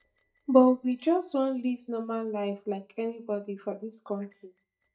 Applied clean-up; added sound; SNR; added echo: neural mask model DeepFilterNet 3.